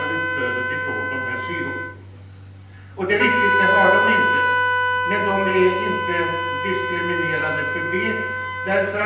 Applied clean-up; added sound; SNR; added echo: none; Wind instrument, woodwind instrument; -2 dB; reverberation time 0.9 s.